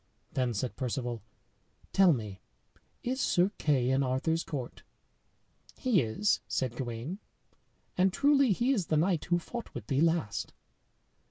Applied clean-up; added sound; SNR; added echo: none; none; none; none.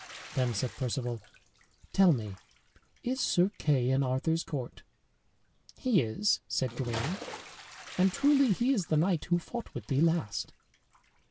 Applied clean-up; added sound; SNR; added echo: none; Bathtub (filling or washing) / Splash, splatter; 18 dB; none.